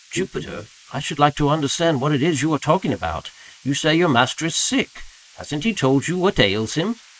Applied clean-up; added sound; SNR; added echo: neural mask model Resemble Enhance denoiser.